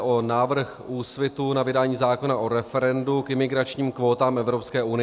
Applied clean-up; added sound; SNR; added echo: none; none; none; none.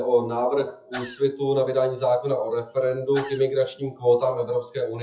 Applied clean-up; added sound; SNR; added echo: classical method WPE with log-MMSE.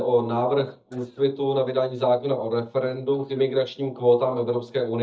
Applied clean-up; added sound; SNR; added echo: neural mask model DeepFilterNet 3.